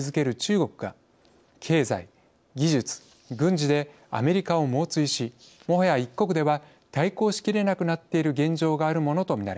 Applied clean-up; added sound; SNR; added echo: none; none; none; none.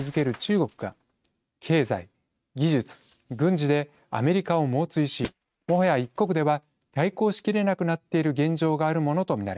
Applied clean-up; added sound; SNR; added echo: neural mask model RNNoise.